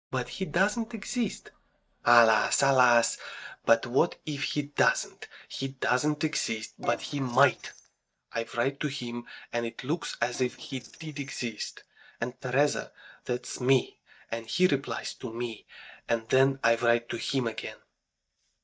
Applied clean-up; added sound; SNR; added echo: neural mask model DeepFilterNet 3.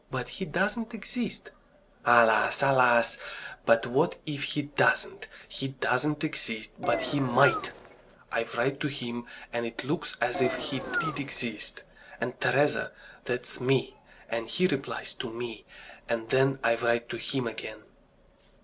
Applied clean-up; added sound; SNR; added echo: none; Engine; 5 dB; none.